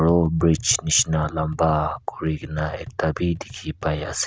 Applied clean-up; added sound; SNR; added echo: none; Tap; 18 dB; none.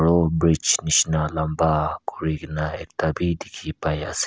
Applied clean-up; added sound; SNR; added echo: none; none; none; none.